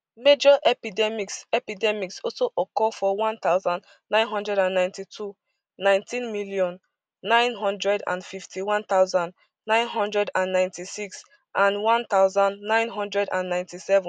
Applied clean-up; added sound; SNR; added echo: none; none; none; none.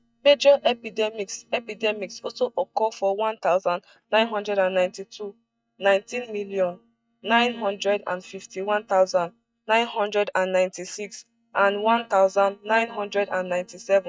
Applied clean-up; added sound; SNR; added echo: neural mask model DeepFilterNet 3.